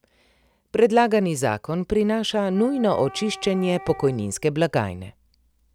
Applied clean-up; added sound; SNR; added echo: none; Wind instrument, woodwind instrument; 19 dB; none.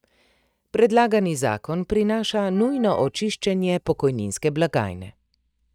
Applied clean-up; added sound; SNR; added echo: neural mask model DeepFilterNet 3.